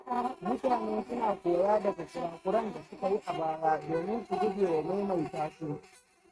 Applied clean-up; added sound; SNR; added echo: neural mask model RNNoise.